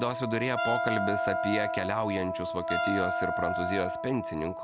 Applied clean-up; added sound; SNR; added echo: none; Wind instrument, woodwind instrument + Wind instrument, woodwind instrument; -1 dB; none.